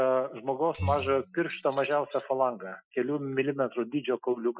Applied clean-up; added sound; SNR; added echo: classical method Wiener filter.